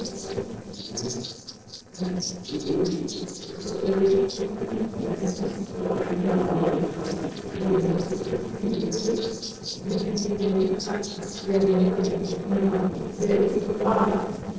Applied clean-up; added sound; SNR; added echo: neural separator model SepFormer DNS4.